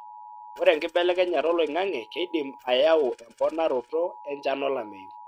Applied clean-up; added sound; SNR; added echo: neural mask model RNNoise.